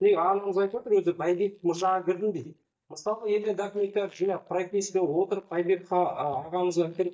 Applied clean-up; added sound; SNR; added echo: neural mask model DeepFilterNet 3.